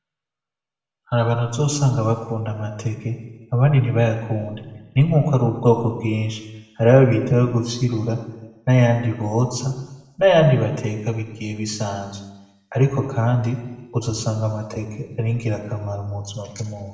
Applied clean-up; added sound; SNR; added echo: none; none; none; reverberation time 1.1 s.